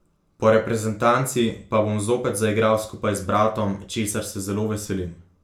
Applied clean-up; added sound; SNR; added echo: none; none; none; reverberation time 0.3 s.